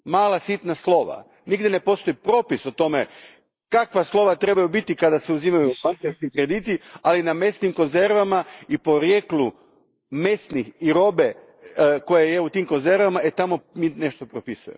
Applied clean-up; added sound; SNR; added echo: neural mask model Resemble Enhance denoiser.